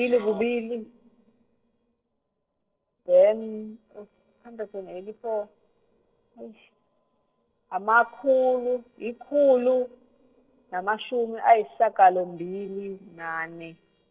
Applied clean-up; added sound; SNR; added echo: neural separator model SepFormer DNS4.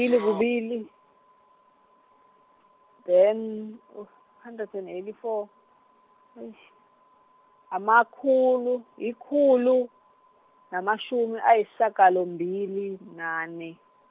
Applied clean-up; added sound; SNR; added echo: none; none; none; none.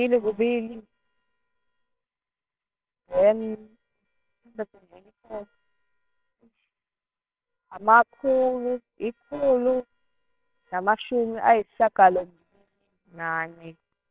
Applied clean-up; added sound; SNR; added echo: neural separator model SepFormer WHAMR!.